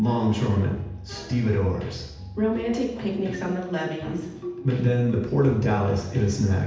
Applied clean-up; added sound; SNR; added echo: none; none; none; reverberation time 0.8 s.